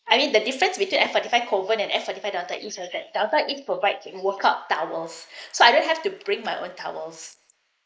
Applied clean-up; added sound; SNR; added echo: neural mask model Resemble Enhance denoiser.